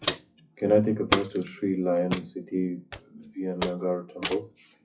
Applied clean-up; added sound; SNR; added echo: classical method WPE with log-MMSE.